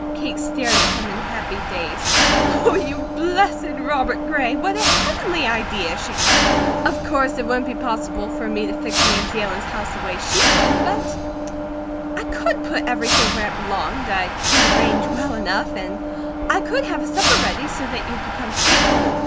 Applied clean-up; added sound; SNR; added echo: none; Mechanisms; -4 dB; none.